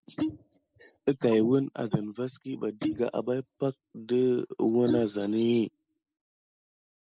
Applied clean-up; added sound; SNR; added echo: neural mask model Resemble Enhance denoiser.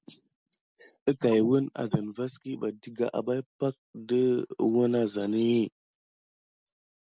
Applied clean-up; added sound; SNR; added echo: none; none; none; none.